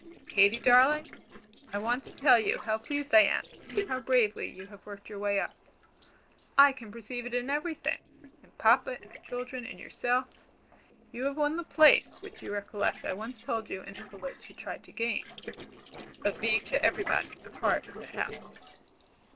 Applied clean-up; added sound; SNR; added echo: neural separator model SepFormer DNS4.